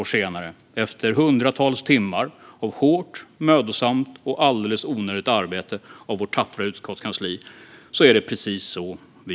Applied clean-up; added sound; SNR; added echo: none; none; none; none.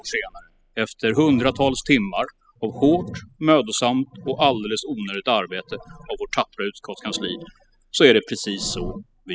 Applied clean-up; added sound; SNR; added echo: classical method spectral subtraction.